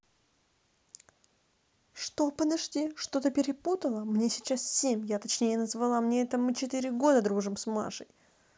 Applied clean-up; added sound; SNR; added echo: none; none; none; none.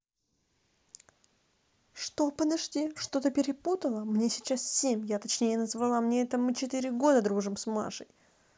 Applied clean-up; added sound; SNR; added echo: neural mask model Resemble Enhance denoiser.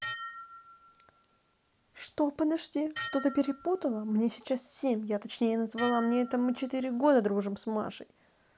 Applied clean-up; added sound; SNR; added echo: none; Dishes, pots, and pans; 15 dB; none.